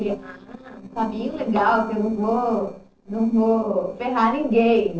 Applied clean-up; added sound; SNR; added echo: neural separator model SepFormer DNS4.